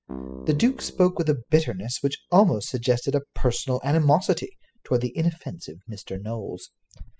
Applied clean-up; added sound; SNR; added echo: classical method spectral subtraction.